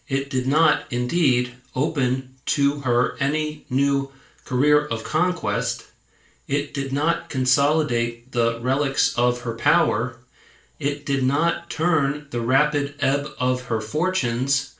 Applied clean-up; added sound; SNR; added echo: none; none; none; reverberation time 0.3 s.